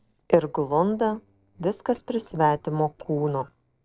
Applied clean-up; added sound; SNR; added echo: neural separator model SepFormer DNS4.